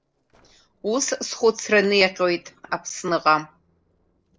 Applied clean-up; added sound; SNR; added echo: neural separator model SepFormer DNS4.